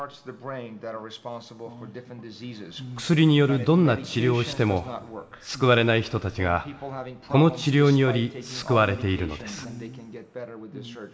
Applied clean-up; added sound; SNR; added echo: none; none; none; reverberation time 1.3 s.